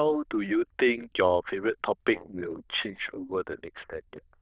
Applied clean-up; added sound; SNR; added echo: neural diffusion model UNIVERSE++.